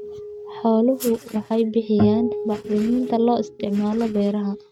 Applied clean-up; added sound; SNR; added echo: neural mask model RNNoise.